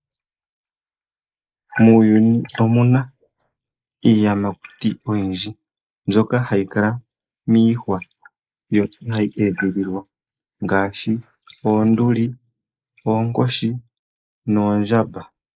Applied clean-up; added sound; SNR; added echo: neural mask model Resemble Enhance denoiser.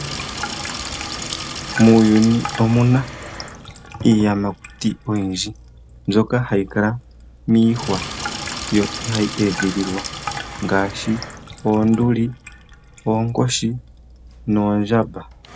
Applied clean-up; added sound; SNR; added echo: none; Sink (filling or washing); 11 dB; none.